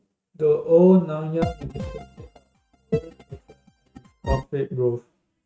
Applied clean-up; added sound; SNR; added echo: neural mask model RNNoise.